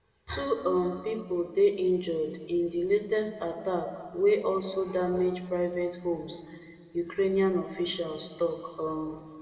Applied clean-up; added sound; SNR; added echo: none; none; none; reverberation time 1.9 s.